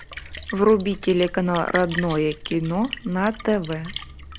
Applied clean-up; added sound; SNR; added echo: none; Splash, splatter; 13 dB; none.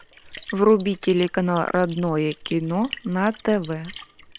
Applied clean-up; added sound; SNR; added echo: neural separator model SepFormer WHAM!.